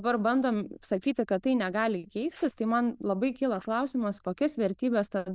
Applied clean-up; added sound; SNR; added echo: neural diffusion model UNIVERSE++.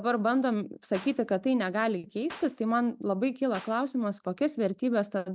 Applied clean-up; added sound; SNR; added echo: none; Clapping; 18 dB; none.